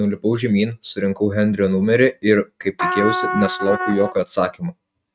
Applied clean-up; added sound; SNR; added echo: neural mask model RNNoise.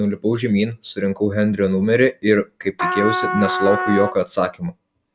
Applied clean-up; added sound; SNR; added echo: none; Trumpet; 4 dB; none.